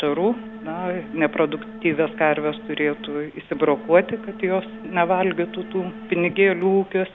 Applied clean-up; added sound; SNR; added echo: none; Organ; 14 dB; none.